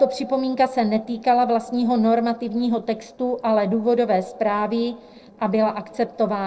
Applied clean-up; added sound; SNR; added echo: neural separator model SepFormer DNS4.